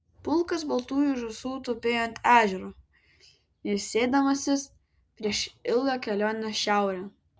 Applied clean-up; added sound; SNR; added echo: none; none; none; none.